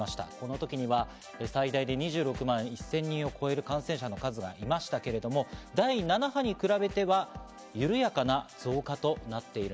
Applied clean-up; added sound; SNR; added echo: none; none; none; none.